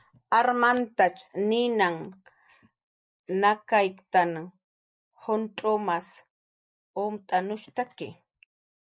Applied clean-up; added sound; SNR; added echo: neural mask model Resemble Enhance denoiser.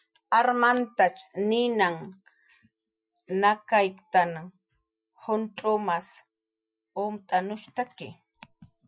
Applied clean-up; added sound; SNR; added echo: classical method Wiener filter.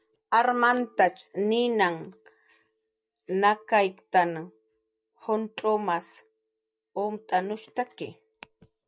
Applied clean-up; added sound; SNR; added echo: neural mask model DeepFilterNet 3.